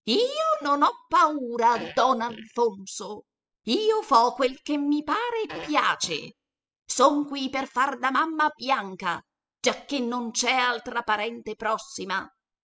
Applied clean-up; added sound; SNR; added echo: classical method spectral subtraction.